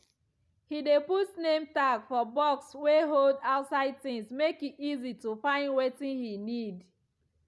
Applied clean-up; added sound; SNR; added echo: none; none; none; none.